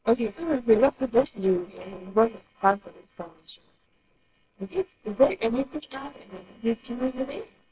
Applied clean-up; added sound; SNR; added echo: neural separator model SepFormer WHAMR!.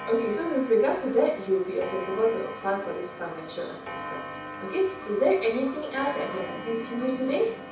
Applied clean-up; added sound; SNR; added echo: none; Clock; 12 dB; reverberation time 0.6 s.